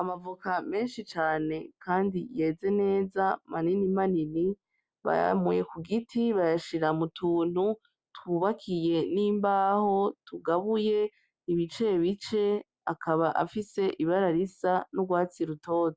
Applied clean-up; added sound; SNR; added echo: none; none; none; none.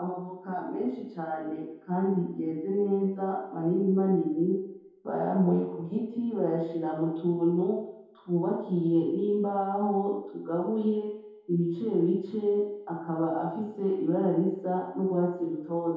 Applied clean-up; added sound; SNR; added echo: none; none; none; reverberation time 0.8 s.